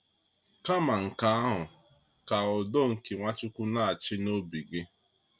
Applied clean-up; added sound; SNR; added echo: none; none; none; none.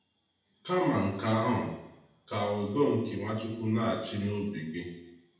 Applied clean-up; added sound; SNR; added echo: none; none; none; reverberation time 0.8 s.